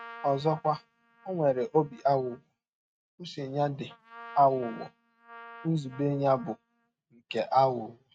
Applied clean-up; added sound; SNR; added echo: neural mask model RNNoise.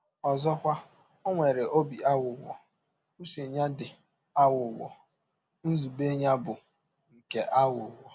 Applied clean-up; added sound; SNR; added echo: none; none; none; none.